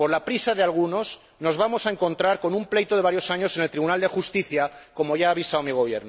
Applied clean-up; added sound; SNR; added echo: none; none; none; none.